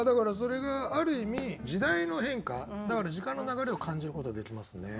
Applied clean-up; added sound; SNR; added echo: none; Fireworks; 16 dB; none.